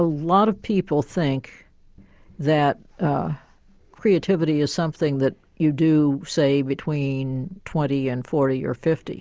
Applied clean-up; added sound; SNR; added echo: none; none; none; none.